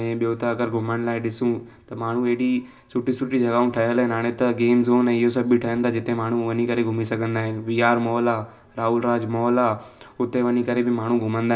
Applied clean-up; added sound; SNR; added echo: none; none; none; reverberation time 0.5 s.